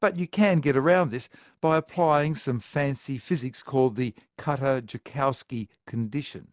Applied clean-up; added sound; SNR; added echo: none; none; none; none.